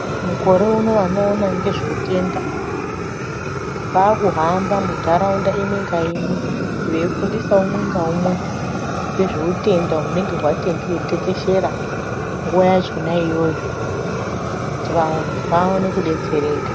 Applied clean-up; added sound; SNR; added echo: none; Fire; 3 dB; none.